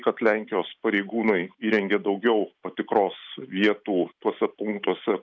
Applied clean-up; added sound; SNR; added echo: none; none; none; none.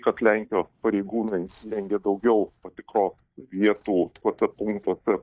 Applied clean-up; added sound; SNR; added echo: neural mask model DeepFilterNet 3.